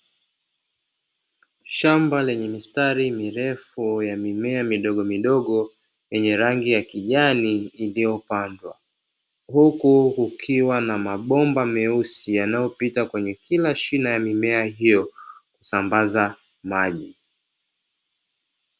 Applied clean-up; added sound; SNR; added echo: none; none; none; none.